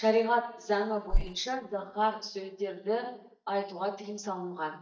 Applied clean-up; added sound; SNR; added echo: neural mask model DeepFilterNet 3.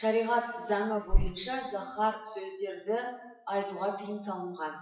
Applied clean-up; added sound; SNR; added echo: classical method WPE with log-MMSE.